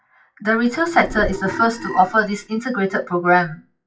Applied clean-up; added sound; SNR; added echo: classical method WPE with log-MMSE.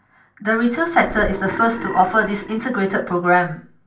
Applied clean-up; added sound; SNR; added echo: none; Burping, eructation; 13 dB; reverberation time 0.3 s.